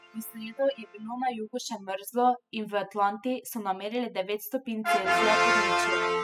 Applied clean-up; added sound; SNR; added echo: classical method spectral subtraction.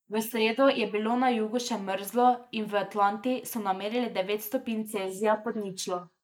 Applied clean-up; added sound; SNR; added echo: neural mask model Resemble Enhance denoiser.